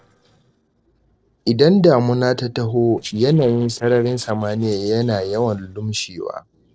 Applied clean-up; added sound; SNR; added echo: neural separator model SepFormer DNS4.